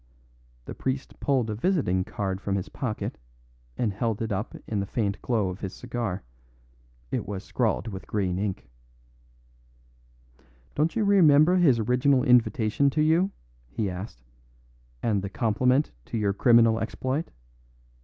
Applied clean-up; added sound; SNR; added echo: none; none; none; none.